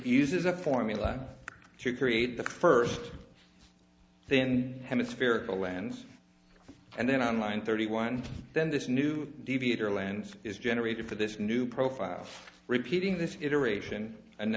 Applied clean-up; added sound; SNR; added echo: none; none; none; none.